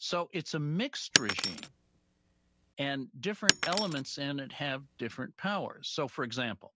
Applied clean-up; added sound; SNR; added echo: none; Shatter; -2 dB; none.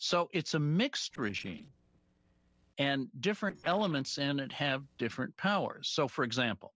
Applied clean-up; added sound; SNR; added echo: neural separator model SepFormer DNS4.